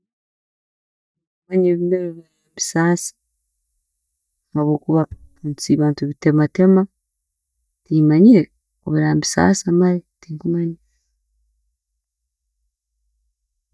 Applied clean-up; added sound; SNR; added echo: neural mask model DeepFilterNet 3.